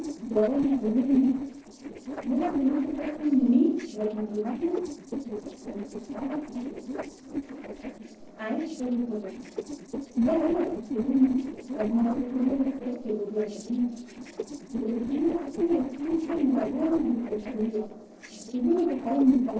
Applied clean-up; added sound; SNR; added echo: neural separator model SepFormer DNS4.